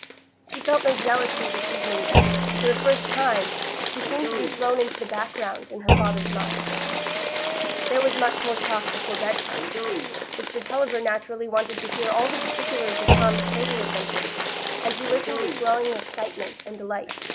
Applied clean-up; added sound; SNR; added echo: none; Applause / Crowd / Cheering + Thump, thud; -1 dB; none.